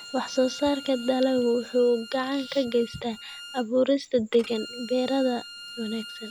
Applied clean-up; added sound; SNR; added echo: none; Bowed string instrument; 16 dB; none.